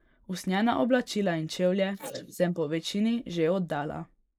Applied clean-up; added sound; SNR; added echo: neural mask model Resemble Enhance denoiser.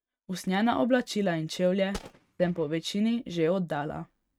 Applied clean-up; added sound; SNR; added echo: neural mask model RNNoise.